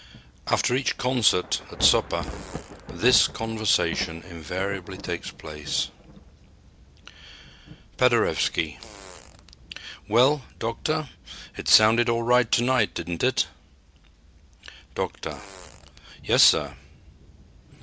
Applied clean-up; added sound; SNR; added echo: none; Thunder / Rain + Fart; 16 dB; none.